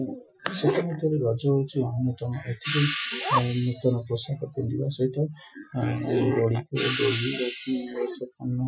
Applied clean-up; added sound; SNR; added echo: classical method Wiener filter.